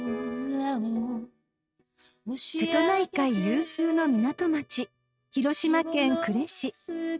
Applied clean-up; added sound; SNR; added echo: neural mask model RNNoise.